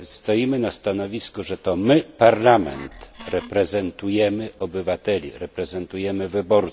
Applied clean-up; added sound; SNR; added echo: none; Wood; 20 dB; none.